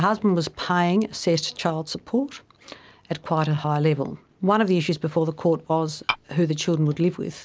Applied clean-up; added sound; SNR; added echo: neural mask model Resemble Enhance denoiser.